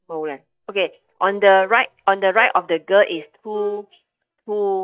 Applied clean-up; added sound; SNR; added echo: neural mask model DeepFilterNet 3.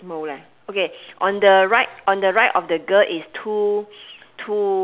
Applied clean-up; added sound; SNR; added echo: none; none; none; none.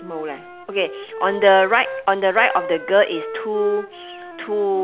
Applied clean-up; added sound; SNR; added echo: none; Wind instrument, woodwind instrument; 12 dB; none.